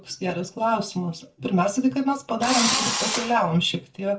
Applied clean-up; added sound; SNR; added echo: none; Engine / Drill; 0 dB; reverberation time 0.2 s.